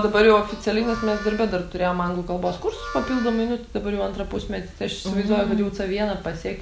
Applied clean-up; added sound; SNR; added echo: none; Harmonica; 15 dB; none.